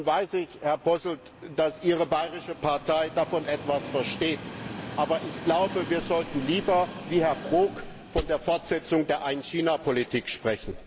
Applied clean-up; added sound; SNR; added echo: none; Train; 14 dB; none.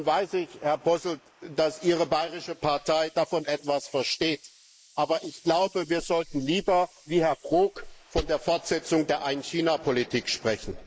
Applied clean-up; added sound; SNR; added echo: neural mask model Resemble Enhance denoiser.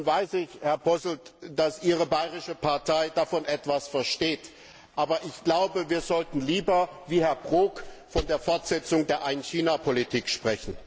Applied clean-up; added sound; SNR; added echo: none; none; none; none.